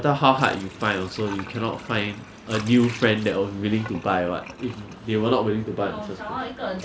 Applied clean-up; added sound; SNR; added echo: none; Sink (filling or washing) / Water; 18 dB; none.